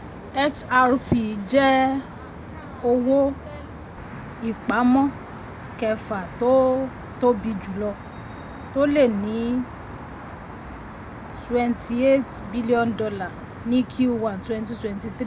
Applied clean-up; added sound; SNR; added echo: none; Traffic noise, roadway noise; 13 dB; none.